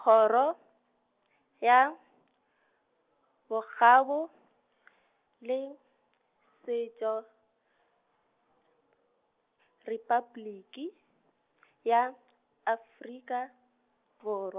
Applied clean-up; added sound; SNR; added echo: none; none; none; none.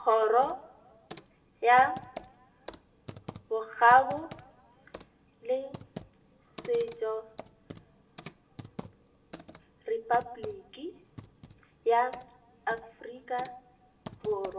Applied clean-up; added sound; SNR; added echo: none; Computer keyboard; 18 dB; reverberation time 0.8 s.